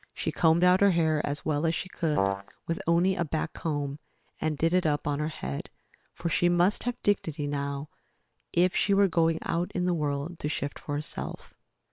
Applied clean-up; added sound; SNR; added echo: neural separator model SepFormer WHAM!.